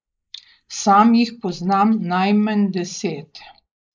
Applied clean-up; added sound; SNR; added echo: neural mask model Resemble Enhance denoiser.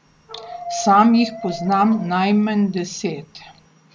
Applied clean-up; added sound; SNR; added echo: none; Dog; 15 dB; none.